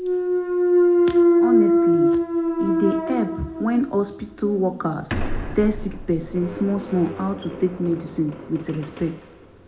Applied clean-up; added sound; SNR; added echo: none; Thump, thud; -3 dB; reverberation time 0.3 s.